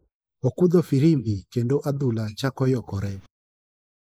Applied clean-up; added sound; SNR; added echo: neural mask model Resemble Enhance denoiser.